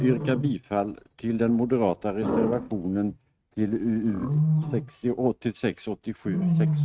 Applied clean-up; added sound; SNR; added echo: neural mask model RNNoise.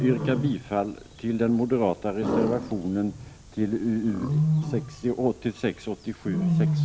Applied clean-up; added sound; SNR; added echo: none; Wild animals; 2 dB; none.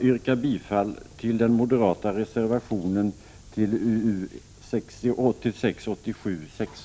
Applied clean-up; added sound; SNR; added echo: none; none; none; none.